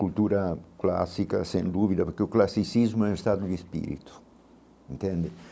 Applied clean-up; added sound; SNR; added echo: none; none; none; none.